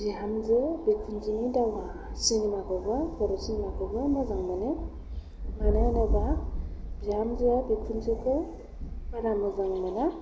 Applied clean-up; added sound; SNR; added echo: none; Thunder; 5 dB; none.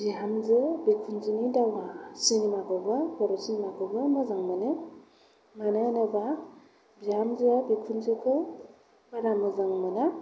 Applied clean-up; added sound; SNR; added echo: none; none; none; none.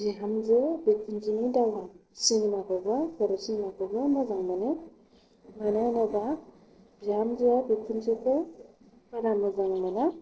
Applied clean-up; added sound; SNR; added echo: neural separator model SepFormer DNS4.